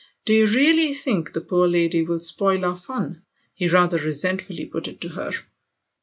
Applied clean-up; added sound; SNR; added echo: none; none; none; none.